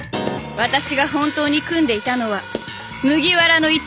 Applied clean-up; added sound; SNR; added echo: none; Keyboard (musical); 8 dB; none.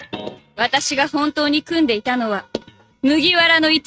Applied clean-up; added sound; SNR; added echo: neural mask model RNNoise.